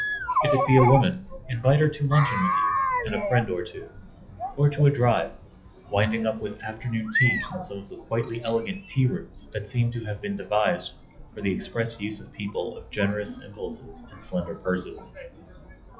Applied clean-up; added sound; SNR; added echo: classical method WPE with log-MMSE.